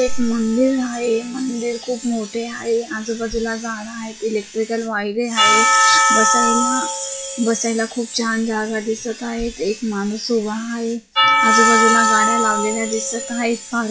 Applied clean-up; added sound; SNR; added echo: classical method log-MMSE.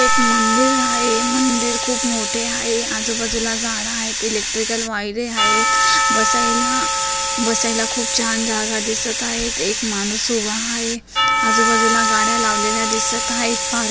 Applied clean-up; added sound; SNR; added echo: none; Church bell / Percussion + Hiss; -3 dB; none.